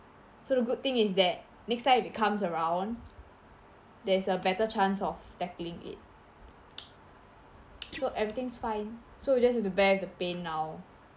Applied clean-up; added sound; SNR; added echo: none; Guitar; 19 dB; none.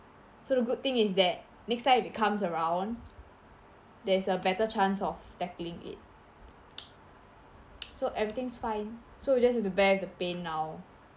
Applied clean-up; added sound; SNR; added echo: none; none; none; none.